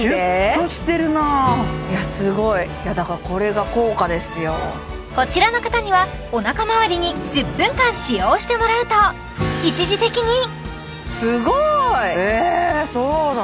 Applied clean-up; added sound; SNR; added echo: none; Acoustic guitar; 15 dB; none.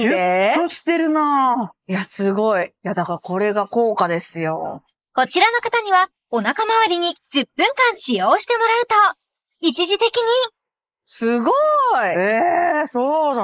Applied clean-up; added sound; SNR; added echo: neural mask model Resemble Enhance denoiser.